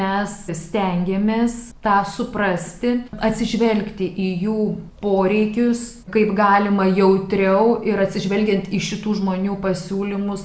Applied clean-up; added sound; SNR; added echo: none; none; none; none.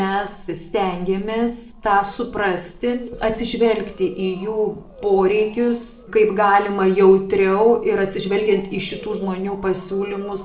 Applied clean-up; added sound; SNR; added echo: neural separator model SepFormer DNS4.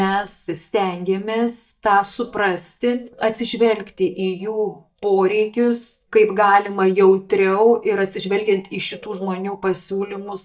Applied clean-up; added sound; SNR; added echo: neural mask model DeepFilterNet 3.